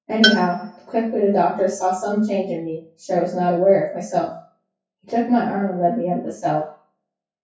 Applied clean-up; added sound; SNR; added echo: classical method WPE with log-MMSE.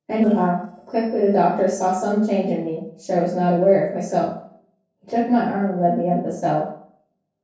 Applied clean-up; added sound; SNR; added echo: neural separator model SepFormer DNS4.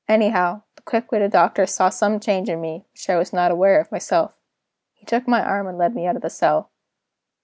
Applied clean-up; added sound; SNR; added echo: none; none; none; none.